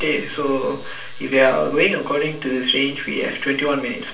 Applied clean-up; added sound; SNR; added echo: none; none; none; reverberation time 0.4 s.